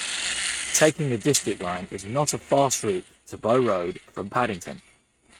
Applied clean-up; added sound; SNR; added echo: neural mask model RNNoise.